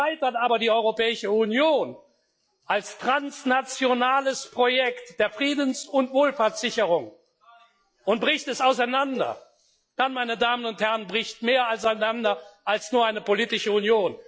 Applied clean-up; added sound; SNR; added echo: classical method log-MMSE.